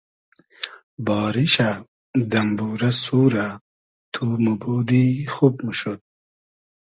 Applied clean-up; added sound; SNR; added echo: none; none; none; none.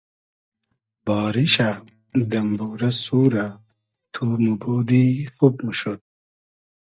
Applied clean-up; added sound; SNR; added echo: neural mask model DeepFilterNet 3.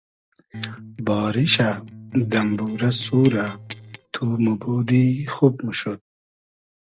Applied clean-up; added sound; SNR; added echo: neural separator model SepFormer DNS4.